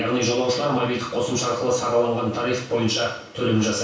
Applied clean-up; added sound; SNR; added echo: none; none; none; reverberation time 0.7 s.